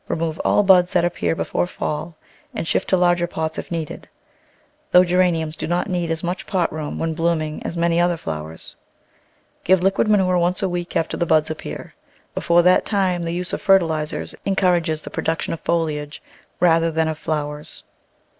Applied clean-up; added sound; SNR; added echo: none; none; none; none.